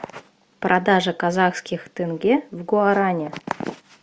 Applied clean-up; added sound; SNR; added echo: none; none; none; none.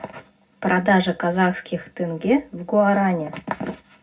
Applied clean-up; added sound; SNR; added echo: none; none; none; reverberation time 0.3 s.